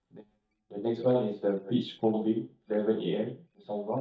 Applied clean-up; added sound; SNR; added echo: neural mask model DeepFilterNet 3.